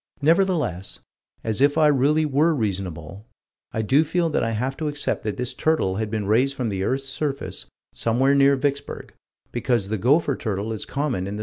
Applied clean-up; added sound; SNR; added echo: none; none; none; none.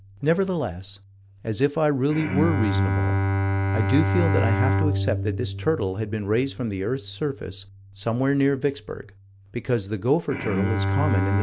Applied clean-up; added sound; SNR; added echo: none; Bowed string instrument; 1 dB; none.